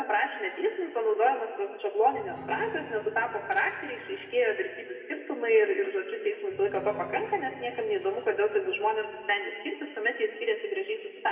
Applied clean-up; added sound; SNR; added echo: none; Piano; 20 dB; reverberation time 2.3 s.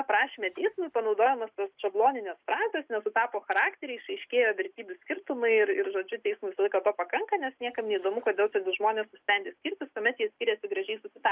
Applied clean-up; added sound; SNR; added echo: none; none; none; none.